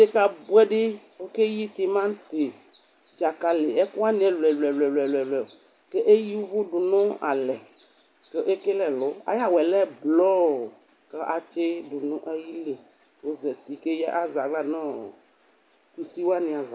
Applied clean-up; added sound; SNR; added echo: none; none; none; none.